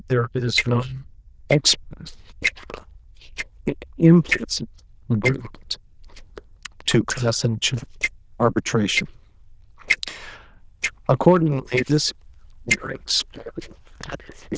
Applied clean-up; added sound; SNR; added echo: neural diffusion model UNIVERSE++.